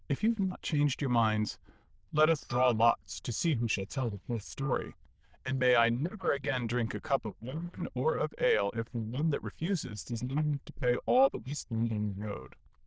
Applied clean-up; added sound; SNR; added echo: neural diffusion model UNIVERSE++.